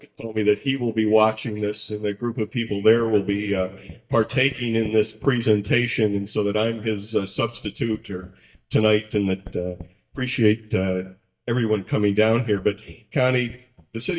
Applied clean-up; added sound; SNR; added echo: neural mask model DeepFilterNet 3.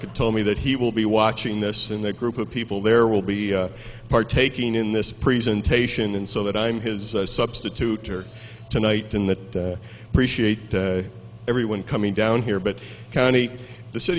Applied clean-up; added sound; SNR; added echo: none; none; none; none.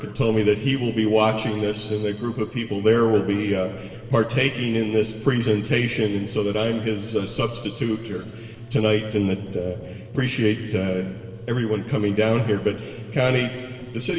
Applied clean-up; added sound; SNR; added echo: neural separator model SepFormer DNS4.